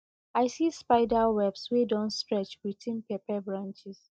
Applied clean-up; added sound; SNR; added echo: neural mask model DeepFilterNet 3.